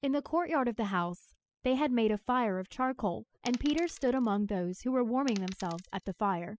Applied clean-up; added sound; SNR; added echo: classical method spectral subtraction.